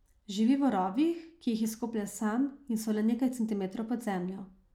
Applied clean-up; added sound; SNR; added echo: none; none; none; none.